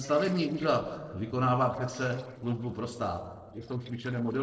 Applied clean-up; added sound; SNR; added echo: neural separator model SepFormer DNS4.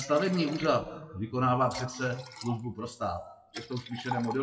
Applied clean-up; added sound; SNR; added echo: classical method WPE with log-MMSE.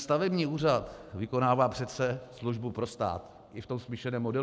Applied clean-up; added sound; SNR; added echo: none; none; none; none.